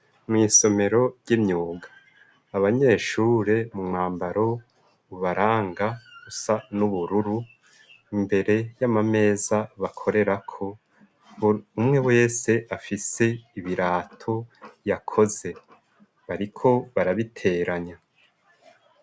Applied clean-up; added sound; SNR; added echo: none; none; none; none.